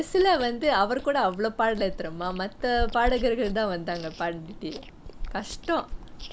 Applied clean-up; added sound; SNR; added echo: none; Chewing, mastication; 9 dB; none.